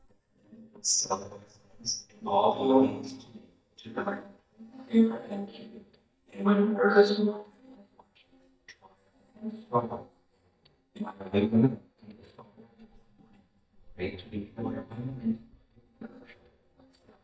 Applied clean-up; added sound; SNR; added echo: neural mask model DeepFilterNet 3.